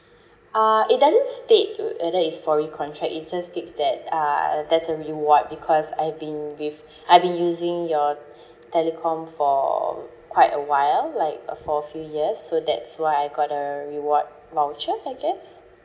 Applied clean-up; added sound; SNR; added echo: none; none; none; none.